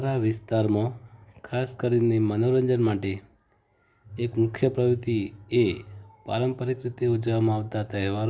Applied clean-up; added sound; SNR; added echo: none; none; none; none.